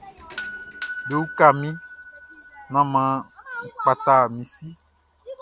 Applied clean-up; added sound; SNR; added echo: none; Doorbell; 5 dB; none.